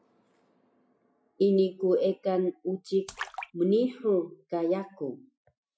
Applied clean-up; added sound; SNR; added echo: classical method Wiener filter.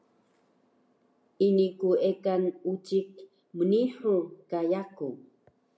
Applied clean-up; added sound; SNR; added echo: none; none; none; none.